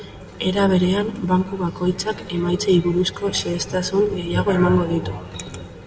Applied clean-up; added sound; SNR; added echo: none; none; none; reverberation time 0.8 s.